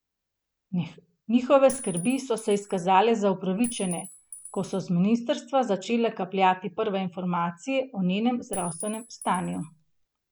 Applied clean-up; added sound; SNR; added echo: none; Chink, clink; 15 dB; none.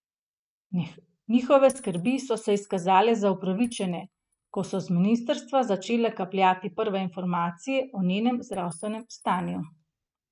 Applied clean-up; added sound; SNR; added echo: neural mask model RNNoise.